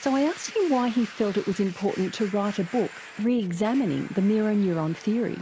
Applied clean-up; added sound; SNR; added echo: none; Domestic sounds, home sounds; 18 dB; none.